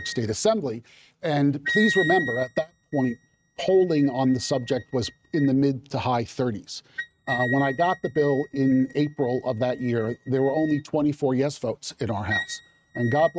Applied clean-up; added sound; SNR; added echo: neural mask model RNNoise.